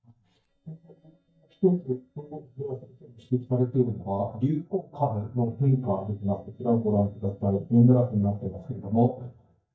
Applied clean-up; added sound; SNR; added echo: neural mask model DeepFilterNet 3.